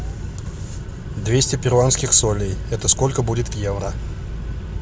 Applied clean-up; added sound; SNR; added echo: none; none; none; none.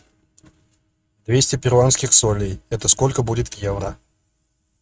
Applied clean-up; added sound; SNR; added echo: neural mask model RNNoise.